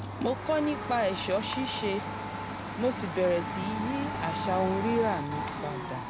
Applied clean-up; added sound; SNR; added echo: none; Domestic sounds, home sounds; 4 dB; none.